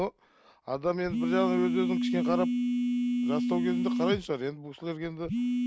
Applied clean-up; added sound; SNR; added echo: none; Telephone; -2 dB; none.